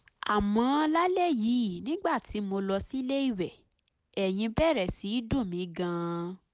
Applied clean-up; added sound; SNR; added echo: none; none; none; none.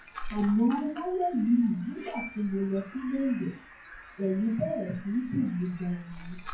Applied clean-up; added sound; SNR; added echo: classical method WPE with log-MMSE.